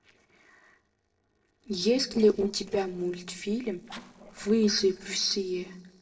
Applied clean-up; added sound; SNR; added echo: neural separator model SepFormer DNS4.